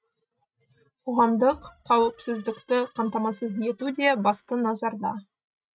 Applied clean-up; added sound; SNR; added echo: neural mask model RNNoise.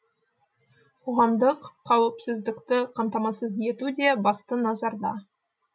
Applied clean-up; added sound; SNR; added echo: none; none; none; none.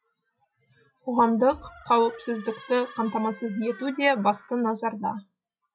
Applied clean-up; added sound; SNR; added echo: classical method log-MMSE.